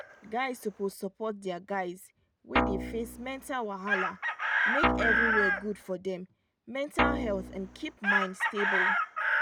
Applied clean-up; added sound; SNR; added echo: none; Guitar + Chicken, rooster; -4 dB; none.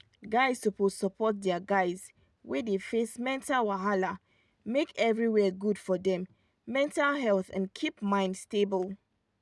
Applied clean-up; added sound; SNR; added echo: none; none; none; none.